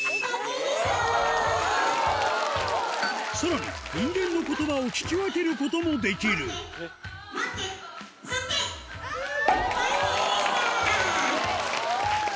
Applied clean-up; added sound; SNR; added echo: none; none; none; none.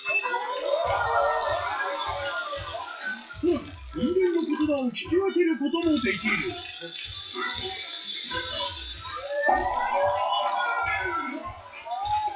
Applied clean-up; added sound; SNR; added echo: classical method WPE with log-MMSE.